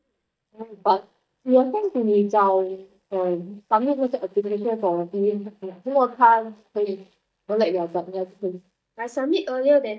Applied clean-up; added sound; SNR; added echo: neural mask model DeepFilterNet 3.